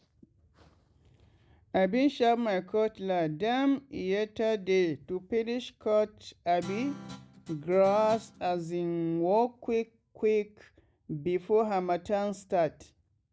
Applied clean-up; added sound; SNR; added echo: none; Guitar; 15 dB; none.